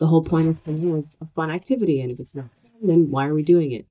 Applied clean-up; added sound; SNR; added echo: neural mask model DeepFilterNet 3.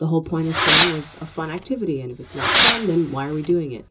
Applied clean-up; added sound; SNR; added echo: none; Fireworks; -1 dB; reverberation time 0.2 s.